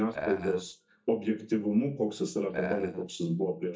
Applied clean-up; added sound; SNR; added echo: neural mask model DeepFilterNet 3.